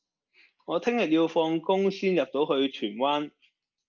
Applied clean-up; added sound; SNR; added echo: none; none; none; none.